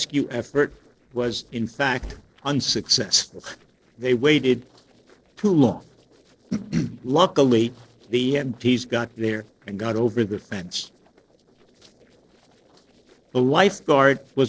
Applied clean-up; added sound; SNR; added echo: neural separator model SepFormer DNS4.